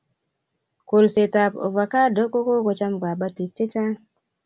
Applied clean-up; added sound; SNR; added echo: none; none; none; none.